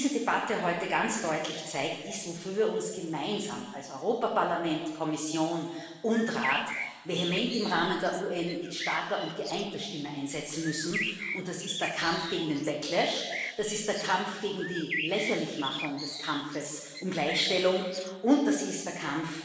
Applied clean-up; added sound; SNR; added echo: none; Bird; 8 dB; reverberation time 1.2 s.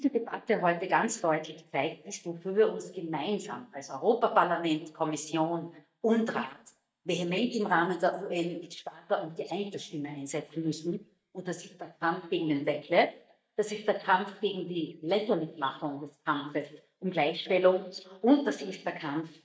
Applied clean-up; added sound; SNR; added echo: neural mask model DeepFilterNet 3.